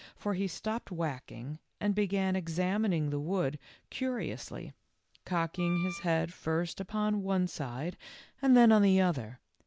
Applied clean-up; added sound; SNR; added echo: none; Wind instrument, woodwind instrument; 13 dB; none.